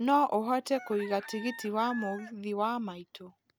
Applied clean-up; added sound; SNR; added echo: none; Chicken, rooster; 17 dB; none.